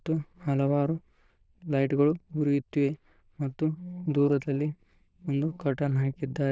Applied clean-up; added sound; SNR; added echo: neural diffusion model UNIVERSE++.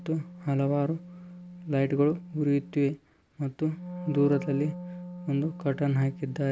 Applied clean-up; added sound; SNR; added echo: none; Wind instrument, woodwind instrument; 13 dB; none.